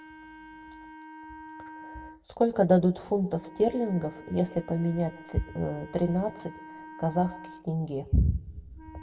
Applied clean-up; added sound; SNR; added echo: none; Wind instrument, woodwind instrument; 18 dB; reverberation time 0.9 s.